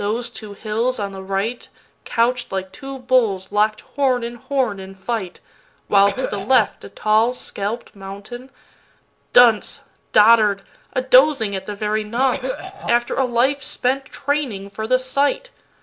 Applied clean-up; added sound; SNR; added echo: none; Cough; 7 dB; none.